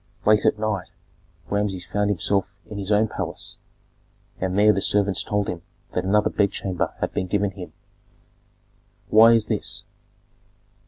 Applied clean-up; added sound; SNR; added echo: none; none; none; none.